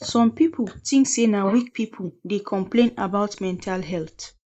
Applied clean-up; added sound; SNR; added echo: neural mask model Resemble Enhance denoiser.